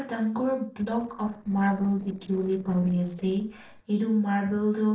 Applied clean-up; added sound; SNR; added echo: neural separator model SepFormer DNS4.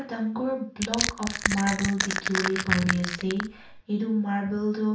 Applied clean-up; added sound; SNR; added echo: none; Crushing; 2 dB; reverberation time 0.4 s.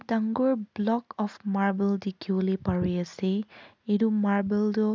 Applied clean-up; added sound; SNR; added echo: none; none; none; none.